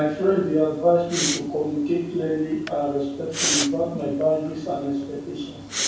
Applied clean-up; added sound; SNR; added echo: none; Respiratory sounds; 8 dB; reverberation time 0.7 s.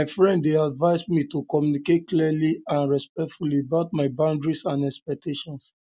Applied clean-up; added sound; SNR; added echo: none; none; none; none.